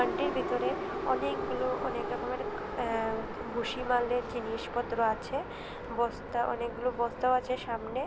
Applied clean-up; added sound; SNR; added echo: none; Subway, metro, underground; 4 dB; none.